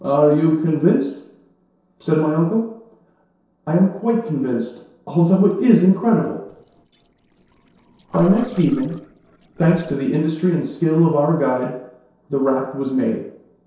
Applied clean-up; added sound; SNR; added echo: neural separator model SepFormer DNS4.